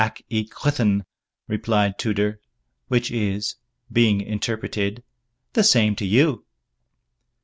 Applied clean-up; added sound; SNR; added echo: none; none; none; none.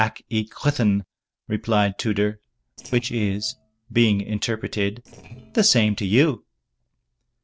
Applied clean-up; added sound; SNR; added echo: neural separator model SepFormer DNS4.